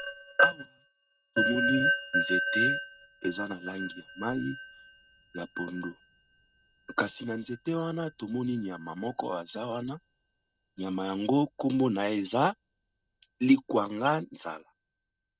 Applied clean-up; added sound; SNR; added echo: neural mask model RNNoise.